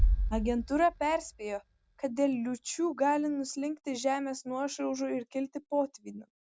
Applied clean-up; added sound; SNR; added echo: none; Bass drum; 4 dB; none.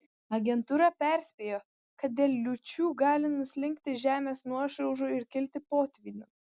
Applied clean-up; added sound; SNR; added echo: none; none; none; none.